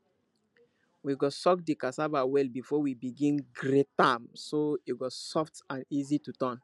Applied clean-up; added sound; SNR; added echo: none; none; none; none.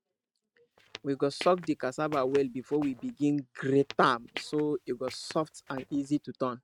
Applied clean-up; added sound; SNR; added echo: neural mask model RNNoise.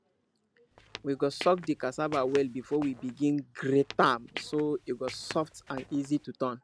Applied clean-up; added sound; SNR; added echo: none; Squeak / Walk, footsteps; 16 dB; none.